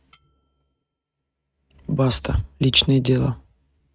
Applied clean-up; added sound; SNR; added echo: neural mask model RNNoise.